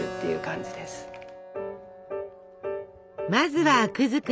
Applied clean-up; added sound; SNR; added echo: none; Keyboard (musical); 14 dB; none.